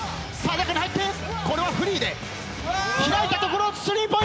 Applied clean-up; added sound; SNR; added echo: none; none; none; none.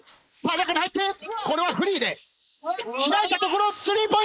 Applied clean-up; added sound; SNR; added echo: neural mask model Resemble Enhance denoiser.